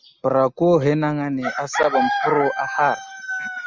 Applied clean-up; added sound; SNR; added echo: none; none; none; none.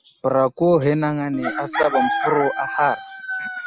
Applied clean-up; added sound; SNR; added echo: none; Guitar; 17 dB; none.